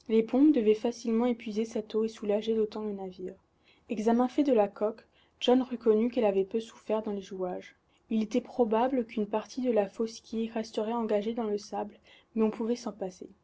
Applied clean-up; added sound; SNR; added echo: none; none; none; none.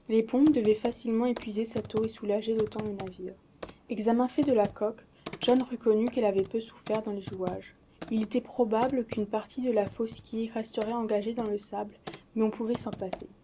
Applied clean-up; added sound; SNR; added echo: none; Computer keyboard; 15 dB; none.